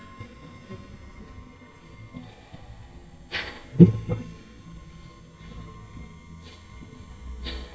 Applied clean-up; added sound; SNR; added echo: neural mask model DeepFilterNet 3.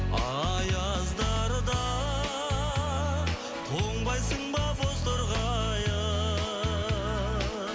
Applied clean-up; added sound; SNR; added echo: none; none; none; none.